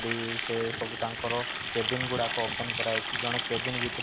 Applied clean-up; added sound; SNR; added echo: none; Water tap, faucet; 0 dB; none.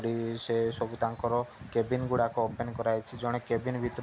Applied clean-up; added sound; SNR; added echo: none; none; none; none.